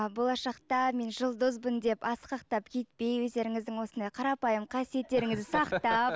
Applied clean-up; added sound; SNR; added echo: none; none; none; none.